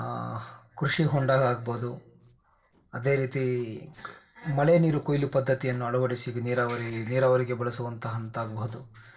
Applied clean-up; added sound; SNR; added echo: neural separator model SepFormer DNS4.